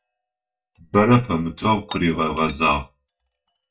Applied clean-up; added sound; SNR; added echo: neural mask model DeepFilterNet 3.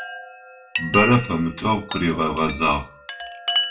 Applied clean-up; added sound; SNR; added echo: none; Chime; 6 dB; reverberation time 0.2 s.